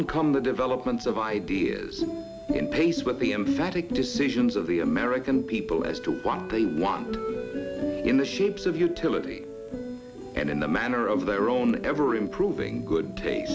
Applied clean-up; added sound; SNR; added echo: none; none; none; none.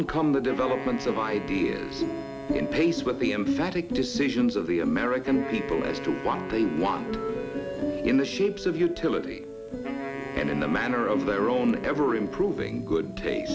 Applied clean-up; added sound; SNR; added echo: none; Wind instrument, woodwind instrument; 12 dB; none.